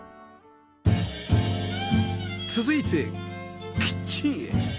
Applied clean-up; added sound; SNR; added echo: none; none; none; none.